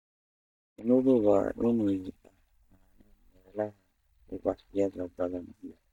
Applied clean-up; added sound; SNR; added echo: neural mask model DeepFilterNet 3.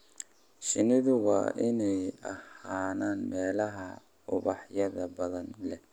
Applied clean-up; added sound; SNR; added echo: none; none; none; none.